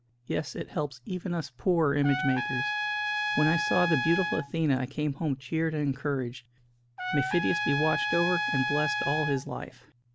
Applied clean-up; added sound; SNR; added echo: none; Trumpet; 2 dB; none.